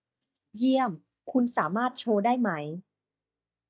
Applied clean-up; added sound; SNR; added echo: neural mask model DeepFilterNet 3.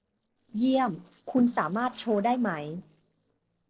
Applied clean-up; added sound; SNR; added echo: neural separator model SepFormer DNS4.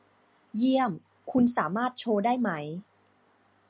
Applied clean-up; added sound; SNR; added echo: none; none; none; none.